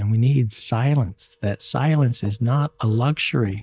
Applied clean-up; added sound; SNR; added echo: neural mask model DeepFilterNet 3.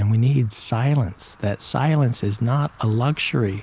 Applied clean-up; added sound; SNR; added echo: none; none; none; none.